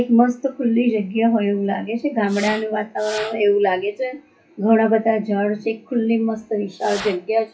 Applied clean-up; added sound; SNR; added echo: classical method WPE with log-MMSE.